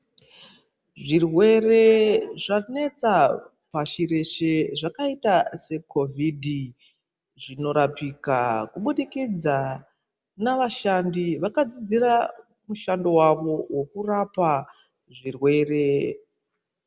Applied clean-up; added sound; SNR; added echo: none; none; none; none.